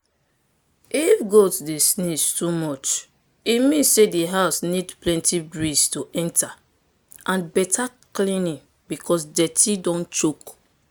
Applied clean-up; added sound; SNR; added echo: none; none; none; none.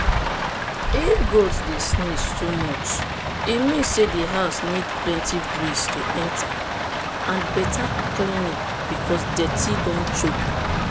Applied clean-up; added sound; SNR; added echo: none; Rain; 0 dB; none.